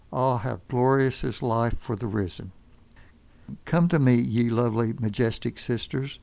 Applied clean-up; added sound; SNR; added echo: none; none; none; none.